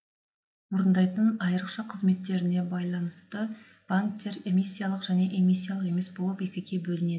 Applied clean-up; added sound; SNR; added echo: none; none; none; none.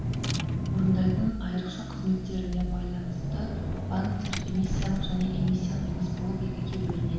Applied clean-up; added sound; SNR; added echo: none; Engine / Car; -1 dB; reverberation time 1.0 s.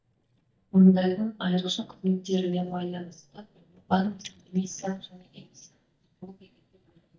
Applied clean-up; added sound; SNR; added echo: neural mask model DeepFilterNet 3.